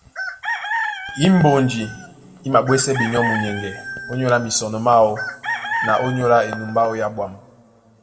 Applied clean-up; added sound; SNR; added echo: none; Chicken, rooster; 8 dB; reverberation time 2.5 s.